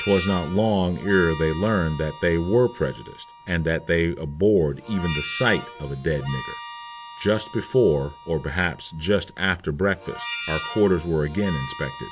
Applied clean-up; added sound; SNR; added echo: none; Harmonica; 13 dB; none.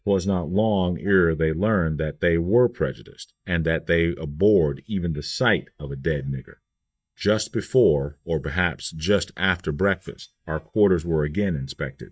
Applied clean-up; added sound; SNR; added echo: neural mask model DeepFilterNet 3.